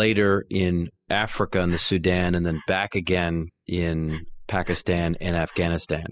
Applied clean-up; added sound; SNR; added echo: classical method spectral subtraction.